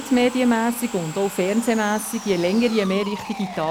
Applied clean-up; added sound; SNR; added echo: none; Sawing; 14 dB; none.